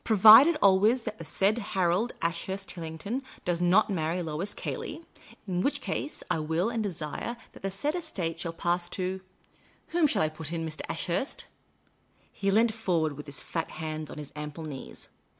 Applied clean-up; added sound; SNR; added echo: none; none; none; none.